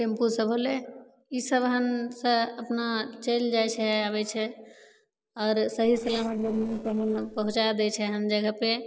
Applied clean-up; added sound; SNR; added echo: neural separator model SepFormer DNS4.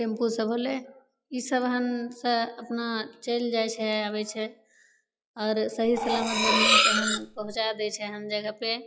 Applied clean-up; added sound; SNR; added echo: classical method log-MMSE.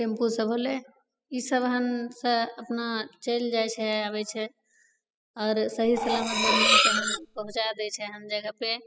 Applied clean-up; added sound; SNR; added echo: classical method spectral subtraction.